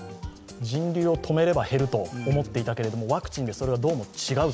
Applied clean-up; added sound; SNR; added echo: none; none; none; none.